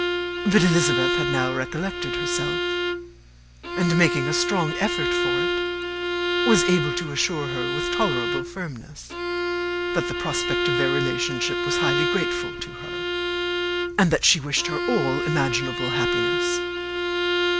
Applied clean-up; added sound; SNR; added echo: none; Bowed string instrument; -1 dB; none.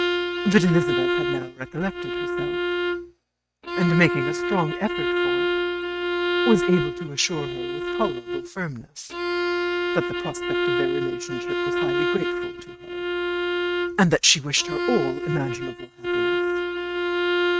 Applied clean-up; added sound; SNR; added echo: neural mask model RNNoise.